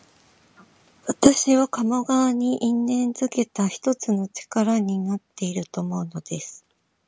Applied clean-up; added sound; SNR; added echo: none; none; none; none.